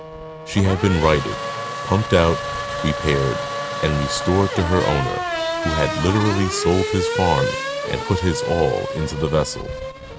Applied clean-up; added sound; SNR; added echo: none; Race car, auto racing / Accelerating, revving, vroom; 5 dB; none.